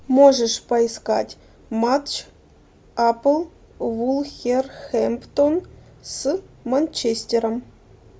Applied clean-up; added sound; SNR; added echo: none; none; none; none.